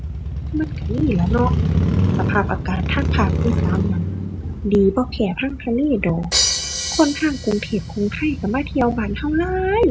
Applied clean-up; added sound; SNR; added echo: none; Motorcycle + Crash cymbal; 1 dB; none.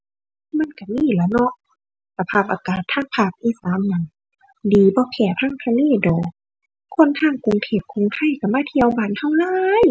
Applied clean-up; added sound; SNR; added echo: none; none; none; none.